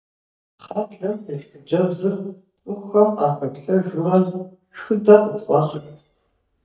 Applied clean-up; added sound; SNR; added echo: neural mask model DeepFilterNet 3.